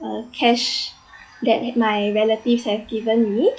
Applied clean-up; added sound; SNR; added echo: classical method log-MMSE.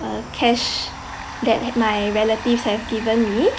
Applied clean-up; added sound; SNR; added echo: none; Domestic sounds, home sounds; 13 dB; none.